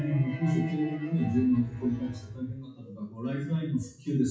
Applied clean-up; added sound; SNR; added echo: classical method WPE with log-MMSE.